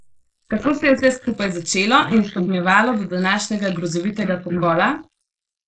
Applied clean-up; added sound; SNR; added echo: neural mask model Resemble Enhance denoiser.